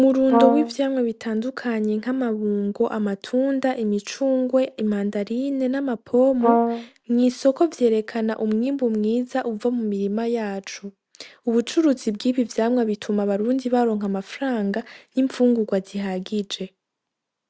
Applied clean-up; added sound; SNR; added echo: none; Brass instrument; -1 dB; none.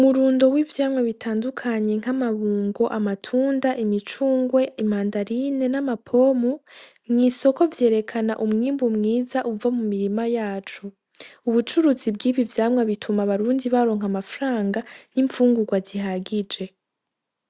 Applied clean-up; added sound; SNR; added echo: none; none; none; none.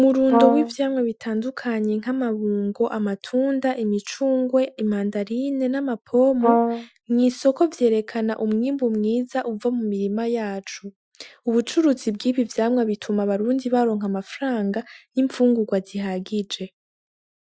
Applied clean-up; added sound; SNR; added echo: classical method Wiener filter.